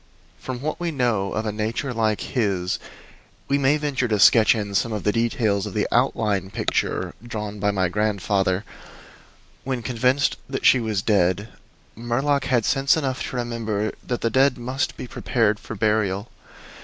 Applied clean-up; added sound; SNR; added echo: none; none; none; none.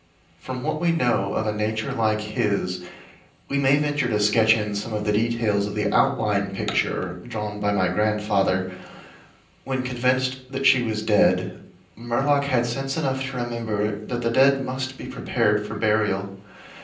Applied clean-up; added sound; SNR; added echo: none; none; none; reverberation time 0.6 s.